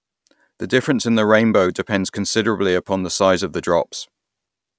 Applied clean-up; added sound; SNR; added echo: none; none; none; none.